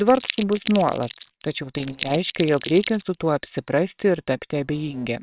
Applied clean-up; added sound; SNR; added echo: neural separator model SepFormer WHAMR!.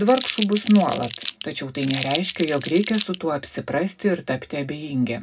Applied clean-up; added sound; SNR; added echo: none; Crumpling, crinkling; 10 dB; reverberation time 0.2 s.